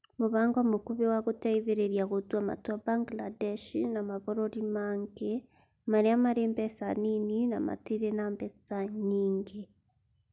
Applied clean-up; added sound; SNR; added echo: none; none; none; none.